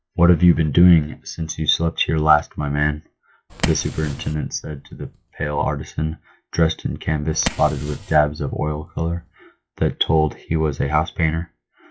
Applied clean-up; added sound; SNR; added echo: classical method log-MMSE.